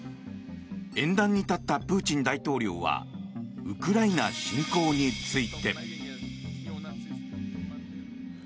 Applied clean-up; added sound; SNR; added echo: none; none; none; none.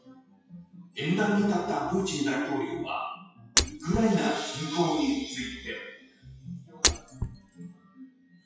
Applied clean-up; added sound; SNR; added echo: classical method WPE with log-MMSE.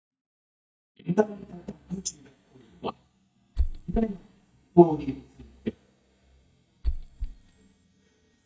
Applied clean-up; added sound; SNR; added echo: neural mask model DeepFilterNet 3.